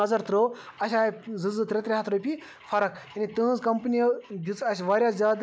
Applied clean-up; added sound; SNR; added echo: none; none; none; none.